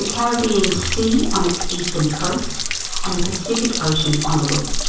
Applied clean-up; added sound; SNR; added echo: none; Stream / Trickle, dribble / Splash, splatter; 2 dB; reverberation time 0.7 s.